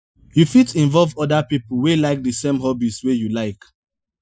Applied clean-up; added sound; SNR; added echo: classical method Wiener filter.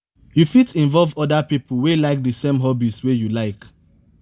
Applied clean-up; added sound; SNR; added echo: none; none; none; none.